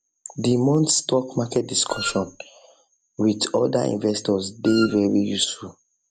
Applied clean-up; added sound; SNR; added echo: none; Wind instrument, woodwind instrument; 10 dB; none.